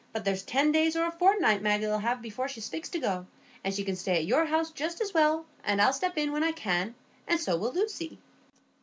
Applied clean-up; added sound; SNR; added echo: none; none; none; none.